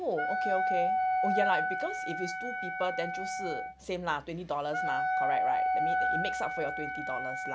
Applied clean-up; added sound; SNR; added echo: none; Wind instrument, woodwind instrument; -4 dB; none.